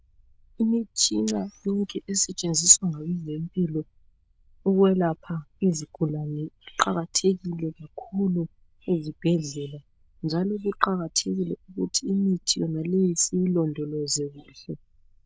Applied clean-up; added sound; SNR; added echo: neural diffusion model UNIVERSE++.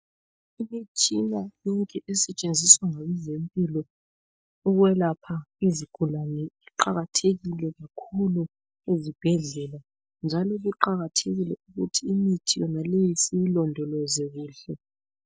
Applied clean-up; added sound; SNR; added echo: neural mask model DeepFilterNet 3.